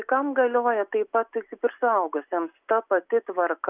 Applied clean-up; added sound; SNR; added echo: none; none; none; none.